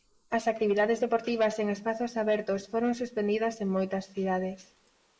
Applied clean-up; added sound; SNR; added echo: neural mask model Resemble Enhance denoiser.